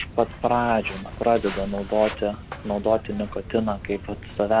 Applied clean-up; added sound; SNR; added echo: none; Walk, footsteps; 13 dB; none.